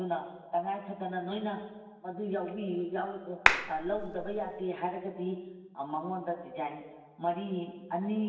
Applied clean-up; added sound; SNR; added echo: none; Clapping; -5 dB; reverberation time 1.2 s.